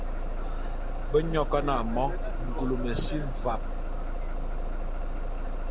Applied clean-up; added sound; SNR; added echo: none; Bus; -3 dB; none.